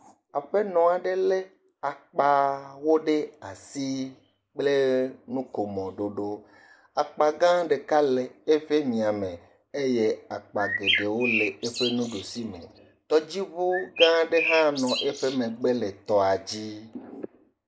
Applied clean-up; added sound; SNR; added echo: neural mask model Resemble Enhance denoiser.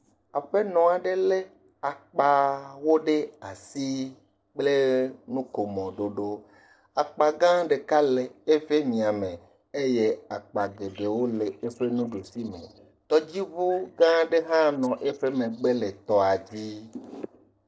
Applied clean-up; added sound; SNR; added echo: neural separator model SepFormer DNS4.